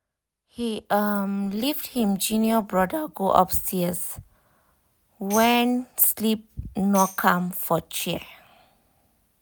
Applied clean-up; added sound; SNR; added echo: none; Tambourine; 16 dB; none.